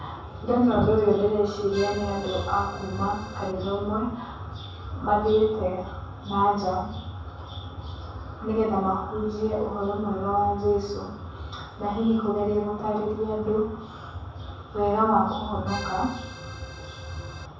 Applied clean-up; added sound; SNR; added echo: none; Accordion; 15 dB; reverberation time 0.7 s.